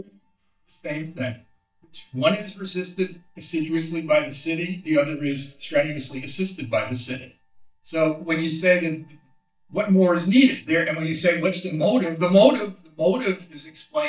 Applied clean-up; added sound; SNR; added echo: neural mask model DeepFilterNet 3.